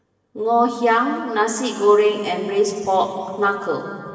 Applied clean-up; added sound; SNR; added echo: none; none; none; reverberation time 2.6 s.